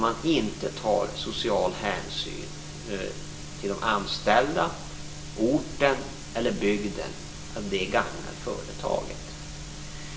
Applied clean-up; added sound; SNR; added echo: none; none; none; reverberation time 0.6 s.